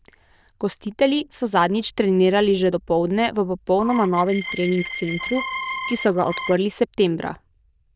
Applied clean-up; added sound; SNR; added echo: neural diffusion model UNIVERSE++.